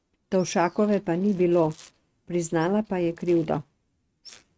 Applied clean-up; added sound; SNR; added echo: neural mask model RNNoise.